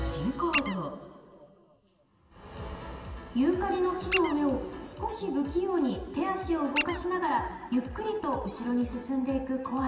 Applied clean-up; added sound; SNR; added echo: none; Squeak; 5 dB; reverberation time 2.3 s.